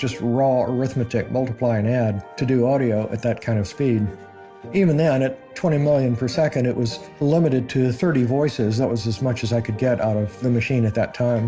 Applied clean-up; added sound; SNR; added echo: none; none; none; none.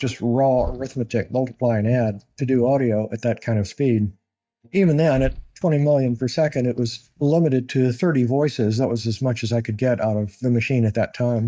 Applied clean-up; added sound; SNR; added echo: neural mask model DeepFilterNet 3.